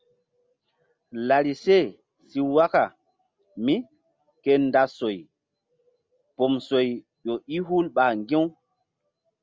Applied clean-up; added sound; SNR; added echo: none; none; none; none.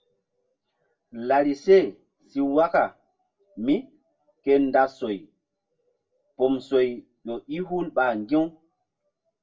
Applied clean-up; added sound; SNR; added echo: none; none; none; reverberation time 0.2 s.